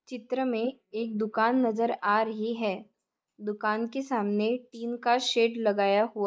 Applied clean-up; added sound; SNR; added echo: neural mask model Resemble Enhance denoiser.